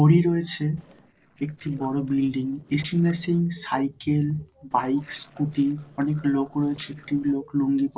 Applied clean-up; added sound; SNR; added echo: neural separator model SepFormer DNS4.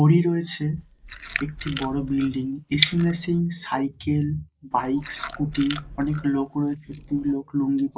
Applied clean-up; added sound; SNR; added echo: neural mask model Resemble Enhance denoiser.